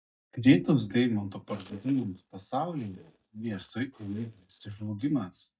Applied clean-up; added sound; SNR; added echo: neural mask model DeepFilterNet 3.